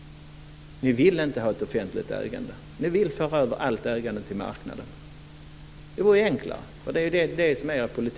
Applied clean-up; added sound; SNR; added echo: none; none; none; none.